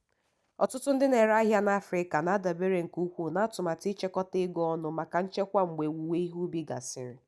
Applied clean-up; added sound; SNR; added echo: none; none; none; none.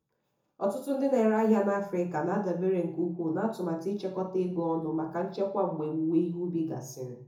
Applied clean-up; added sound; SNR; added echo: none; none; none; reverberation time 0.5 s.